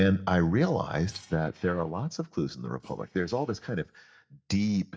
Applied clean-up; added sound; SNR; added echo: neural mask model DeepFilterNet 3.